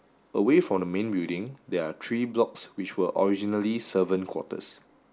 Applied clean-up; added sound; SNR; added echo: none; none; none; none.